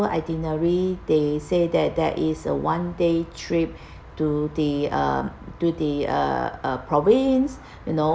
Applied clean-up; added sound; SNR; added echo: none; none; none; none.